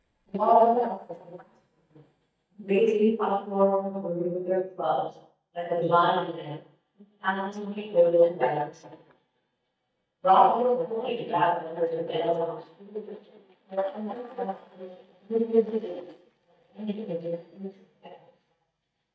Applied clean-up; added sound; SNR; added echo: neural mask model DeepFilterNet 3.